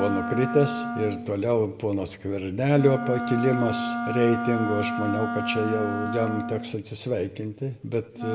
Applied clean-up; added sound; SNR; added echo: none; Wind instrument, woodwind instrument; 5 dB; reverberation time 0.9 s.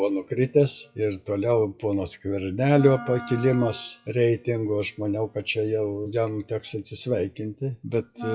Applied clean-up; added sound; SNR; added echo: classical method WPE with log-MMSE.